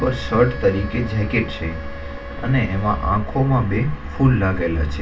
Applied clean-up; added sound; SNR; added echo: none; Wind instrument, woodwind instrument; 19 dB; reverberation time 0.2 s.